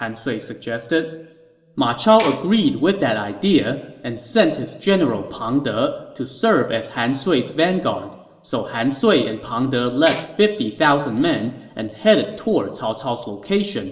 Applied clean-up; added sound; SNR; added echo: none; Tambourine; 16 dB; reverberation time 1.1 s.